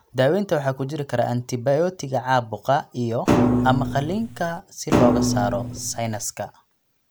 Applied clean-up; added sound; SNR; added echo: none; Thump, thud; -2 dB; none.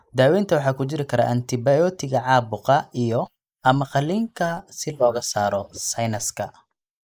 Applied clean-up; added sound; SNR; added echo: neural mask model Resemble Enhance denoiser.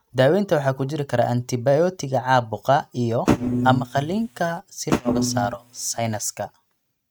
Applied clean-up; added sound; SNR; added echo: neural mask model RNNoise.